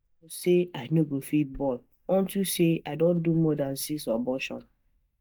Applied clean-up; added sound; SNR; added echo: neural mask model DeepFilterNet 3.